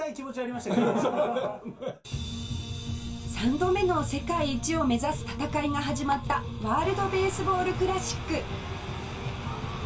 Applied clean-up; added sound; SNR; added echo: none; none; none; reverberation time 0.2 s.